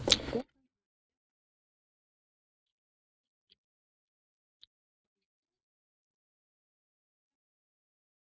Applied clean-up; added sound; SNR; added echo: neural mask model DeepFilterNet 3.